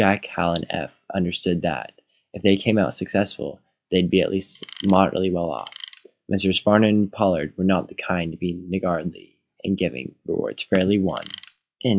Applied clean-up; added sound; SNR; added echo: classical method log-MMSE.